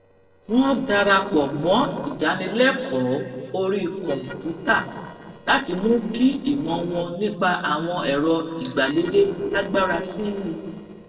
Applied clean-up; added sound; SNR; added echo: neural separator model SepFormer DNS4.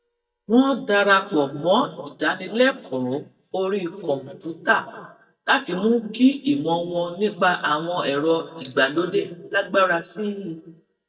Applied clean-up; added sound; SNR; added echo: neural mask model DeepFilterNet 3.